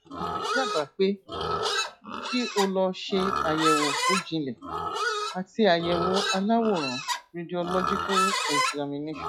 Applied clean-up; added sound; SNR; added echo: classical method log-MMSE.